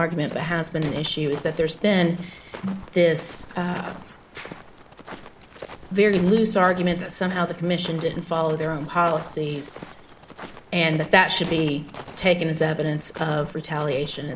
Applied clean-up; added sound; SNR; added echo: none; Walk, footsteps; 16 dB; none.